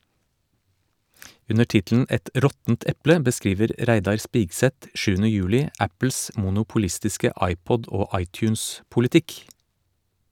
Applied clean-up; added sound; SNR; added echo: none; none; none; none.